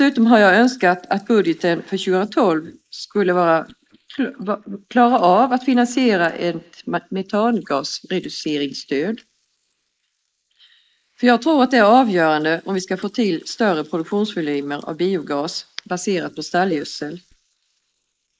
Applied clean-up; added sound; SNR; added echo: neural mask model Resemble Enhance denoiser.